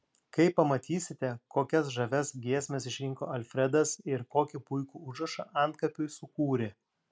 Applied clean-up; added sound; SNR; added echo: none; none; none; none.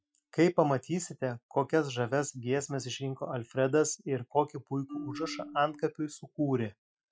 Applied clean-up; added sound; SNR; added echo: classical method Wiener filter.